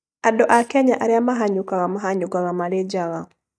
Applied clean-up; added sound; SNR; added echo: neural mask model DeepFilterNet 3.